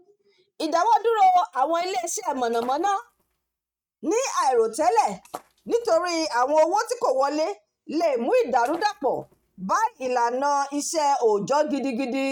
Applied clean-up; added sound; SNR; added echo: neural mask model RNNoise.